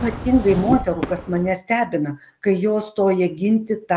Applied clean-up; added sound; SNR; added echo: none; Whoosh, swoosh, swish / Fireworks; 12 dB; none.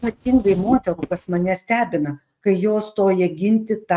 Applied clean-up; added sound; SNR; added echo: neural mask model RNNoise.